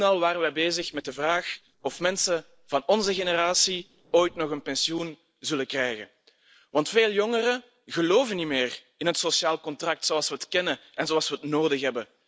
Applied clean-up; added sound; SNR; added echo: neural separator model SepFormer DNS4.